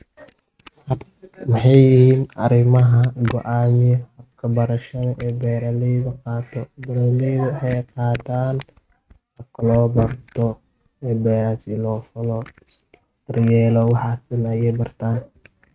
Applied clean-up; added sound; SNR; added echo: neural mask model RNNoise.